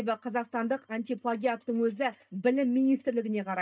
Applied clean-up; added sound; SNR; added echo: neural mask model DeepFilterNet 3.